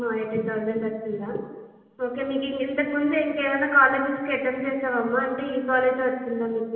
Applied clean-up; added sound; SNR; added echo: none; none; none; reverberation time 1.3 s.